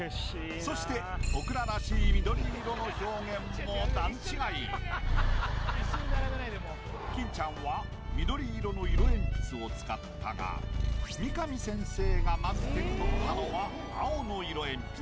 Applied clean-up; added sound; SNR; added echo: none; Purr; -4 dB; none.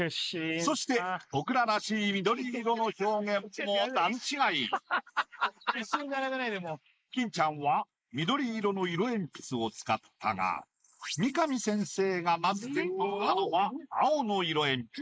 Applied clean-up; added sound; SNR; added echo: neural mask model Resemble Enhance denoiser.